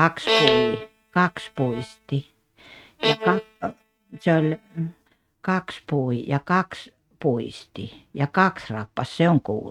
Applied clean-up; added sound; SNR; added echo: neural mask model RNNoise.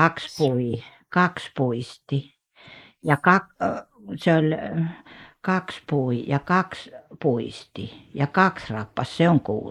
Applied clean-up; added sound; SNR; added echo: neural mask model Resemble Enhance denoiser.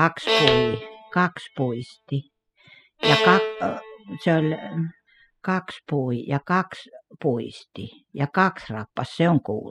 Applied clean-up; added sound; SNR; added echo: classical method spectral subtraction.